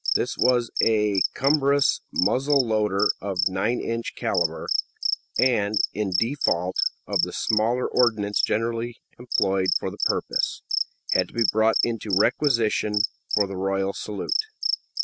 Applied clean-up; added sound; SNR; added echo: none; Cricket; 3 dB; none.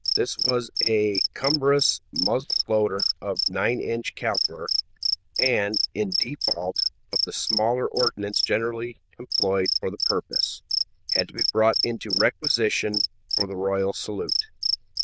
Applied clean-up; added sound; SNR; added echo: neural diffusion model UNIVERSE++.